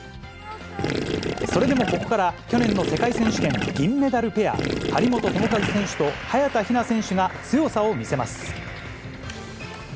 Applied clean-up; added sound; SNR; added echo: none; Gurgling / Liquid; 2 dB; none.